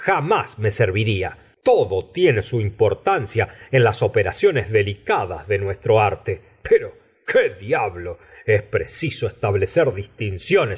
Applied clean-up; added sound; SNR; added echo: none; none; none; none.